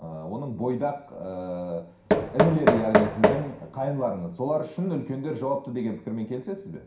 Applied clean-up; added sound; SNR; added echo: none; Knock; -3 dB; reverberation time 0.5 s.